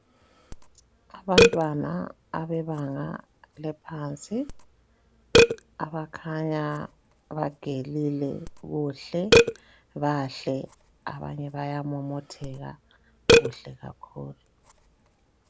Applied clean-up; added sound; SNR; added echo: none; Burping, eructation; -5 dB; none.